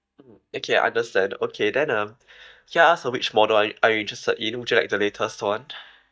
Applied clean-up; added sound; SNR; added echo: neural mask model DeepFilterNet 3.